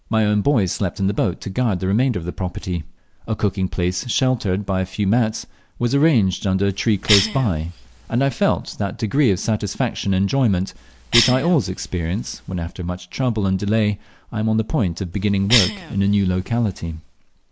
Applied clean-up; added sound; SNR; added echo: none; Cough; 8 dB; none.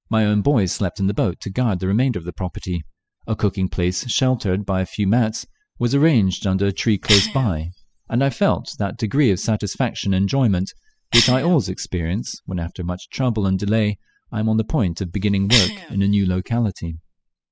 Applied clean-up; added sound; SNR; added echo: classical method spectral subtraction.